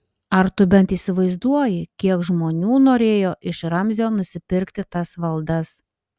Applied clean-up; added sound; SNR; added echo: none; none; none; none.